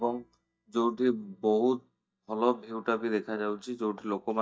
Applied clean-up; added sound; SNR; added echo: neural mask model DeepFilterNet 3.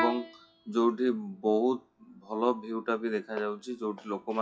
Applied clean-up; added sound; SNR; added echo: classical method WPE with log-MMSE.